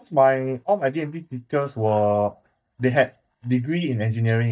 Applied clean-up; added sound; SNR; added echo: neural mask model DeepFilterNet 3.